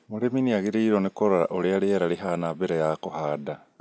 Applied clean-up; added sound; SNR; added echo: none; none; none; none.